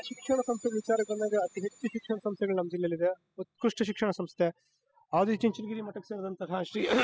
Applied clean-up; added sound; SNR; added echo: classical method spectral subtraction.